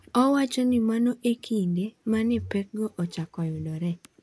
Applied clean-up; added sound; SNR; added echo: none; none; none; none.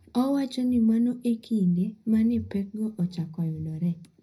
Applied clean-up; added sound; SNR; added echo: none; none; none; reverberation time 0.4 s.